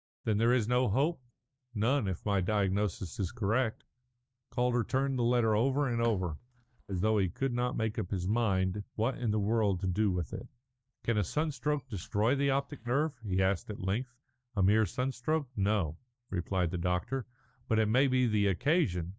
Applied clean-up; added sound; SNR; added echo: neural mask model DeepFilterNet 3.